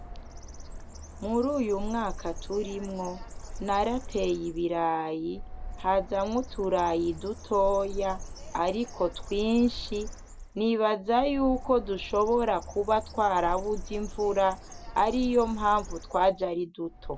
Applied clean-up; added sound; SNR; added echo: none; Bird; 11 dB; none.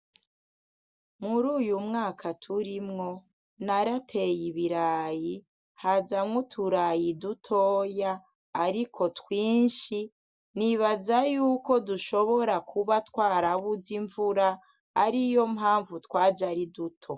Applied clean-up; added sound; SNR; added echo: none; none; none; none.